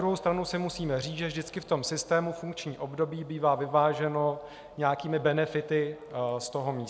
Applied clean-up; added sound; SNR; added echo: none; none; none; none.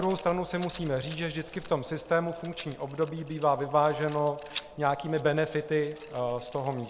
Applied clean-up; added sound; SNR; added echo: none; Rattle; 18 dB; none.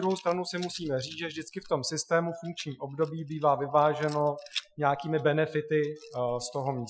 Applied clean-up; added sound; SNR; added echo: classical method Wiener filter.